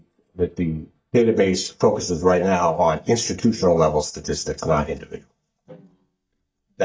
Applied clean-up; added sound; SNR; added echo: neural mask model DeepFilterNet 3.